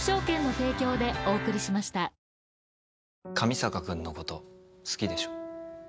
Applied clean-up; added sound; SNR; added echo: none; none; none; none.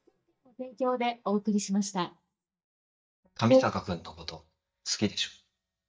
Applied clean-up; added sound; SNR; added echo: neural mask model DeepFilterNet 3.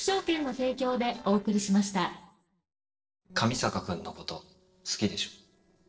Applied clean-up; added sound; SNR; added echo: neural separator model SepFormer DNS4.